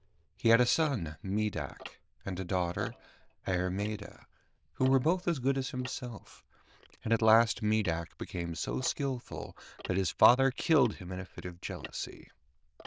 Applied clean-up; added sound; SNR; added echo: neural diffusion model UNIVERSE++.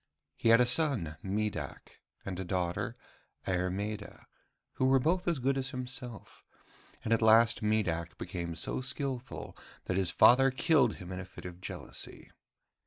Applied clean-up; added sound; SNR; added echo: none; none; none; none.